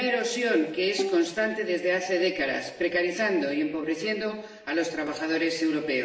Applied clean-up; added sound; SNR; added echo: none; Bowed string instrument; 9 dB; reverberation time 0.9 s.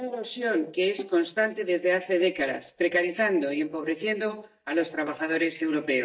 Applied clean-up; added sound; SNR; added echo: neural mask model DeepFilterNet 3.